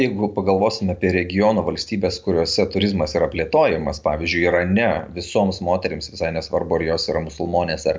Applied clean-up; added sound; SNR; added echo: none; none; none; none.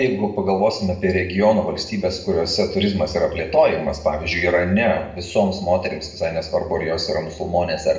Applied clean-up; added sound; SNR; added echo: none; none; none; reverberation time 0.6 s.